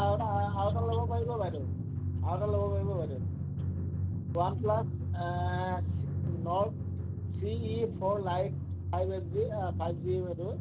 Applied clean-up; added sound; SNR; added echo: none; Drum; -2 dB; none.